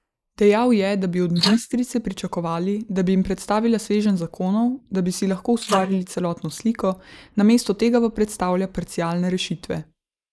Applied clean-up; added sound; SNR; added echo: neural mask model Resemble Enhance denoiser.